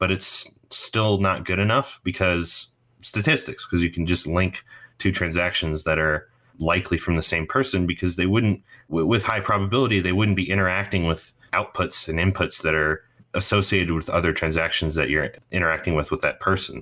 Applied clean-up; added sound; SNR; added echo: none; none; none; none.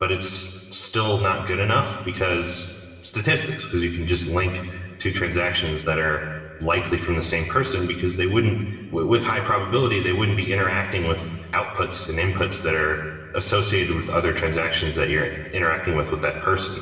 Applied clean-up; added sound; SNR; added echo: none; none; none; reverberation time 2.2 s.